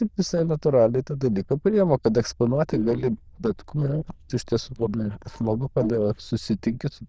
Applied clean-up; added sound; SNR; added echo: neural diffusion model UNIVERSE++.